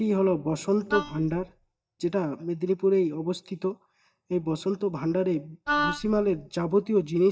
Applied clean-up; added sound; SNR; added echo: neural mask model DeepFilterNet 3.